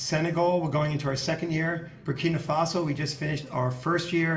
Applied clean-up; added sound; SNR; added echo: none; none; none; reverberation time 1.4 s.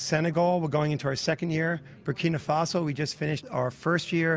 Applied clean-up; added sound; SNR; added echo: none; none; none; none.